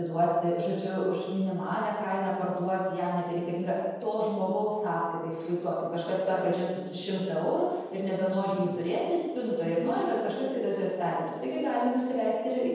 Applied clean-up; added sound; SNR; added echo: none; none; none; reverberation time 1.2 s.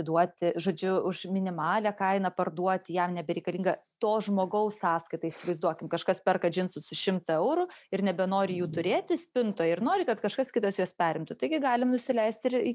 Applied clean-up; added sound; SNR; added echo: none; none; none; none.